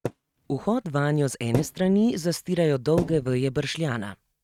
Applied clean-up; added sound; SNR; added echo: neural mask model RNNoise.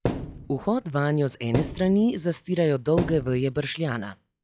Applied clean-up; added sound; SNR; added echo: classical method log-MMSE.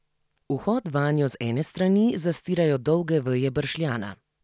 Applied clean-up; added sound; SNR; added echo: none; none; none; none.